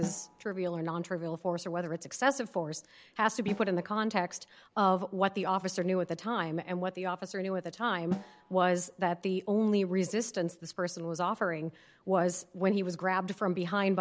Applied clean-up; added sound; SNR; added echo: none; Snare drum; 16 dB; none.